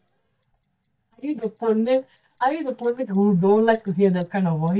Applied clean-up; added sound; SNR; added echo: neural mask model DeepFilterNet 3.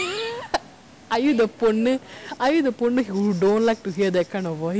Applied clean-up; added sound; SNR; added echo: none; none; none; none.